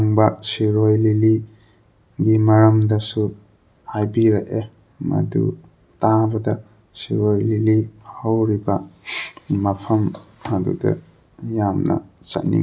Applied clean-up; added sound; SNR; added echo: none; none; none; none.